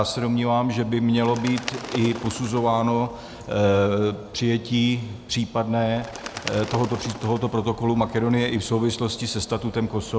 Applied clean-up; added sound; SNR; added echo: none; Bird; 15 dB; none.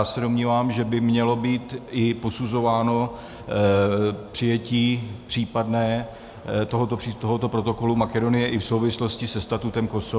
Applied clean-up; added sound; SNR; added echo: none; none; none; none.